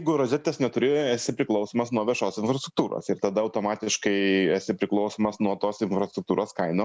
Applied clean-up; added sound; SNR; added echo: none; none; none; none.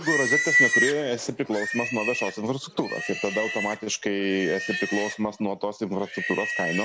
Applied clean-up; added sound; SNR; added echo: none; Livestock, farm animals, working animals; 1 dB; none.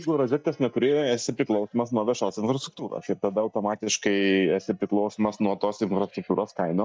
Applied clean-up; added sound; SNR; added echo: neural mask model DeepFilterNet 3.